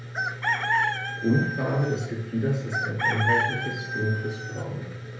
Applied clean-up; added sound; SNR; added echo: none; Chicken, rooster; 1 dB; reverberation time 0.3 s.